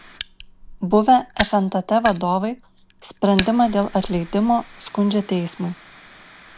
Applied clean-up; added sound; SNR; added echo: none; Fire; 14 dB; none.